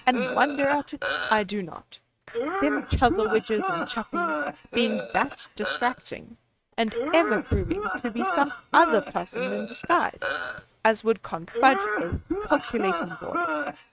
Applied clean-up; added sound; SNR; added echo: neural mask model RNNoise.